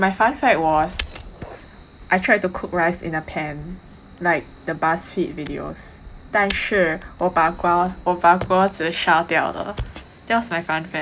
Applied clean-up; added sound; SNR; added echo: none; Shatter; 5 dB; none.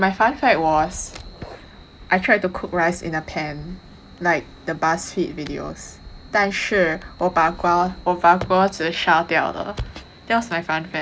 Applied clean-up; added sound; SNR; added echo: none; none; none; none.